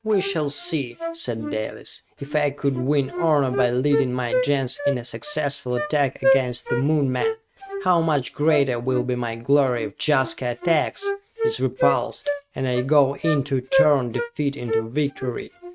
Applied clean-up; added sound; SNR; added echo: neural mask model RNNoise.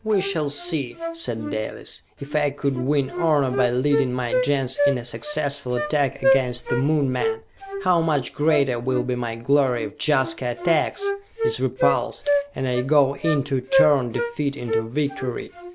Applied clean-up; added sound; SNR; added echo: none; Wind instrument, woodwind instrument; 5 dB; none.